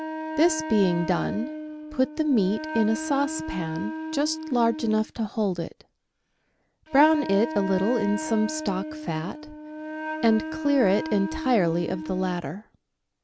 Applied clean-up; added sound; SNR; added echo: none; Wind instrument, woodwind instrument; 8 dB; none.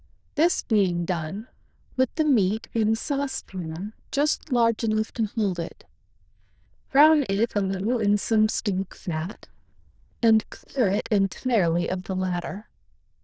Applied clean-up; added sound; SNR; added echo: neural diffusion model UNIVERSE++.